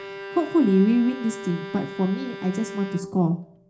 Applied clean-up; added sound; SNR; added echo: none; Bowed string instrument; 13 dB; reverberation time 0.4 s.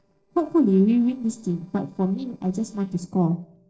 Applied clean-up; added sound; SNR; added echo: neural separator model SepFormer DNS4.